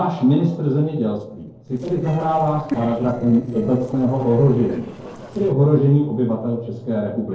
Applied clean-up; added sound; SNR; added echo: neural separator model SepFormer DNS4.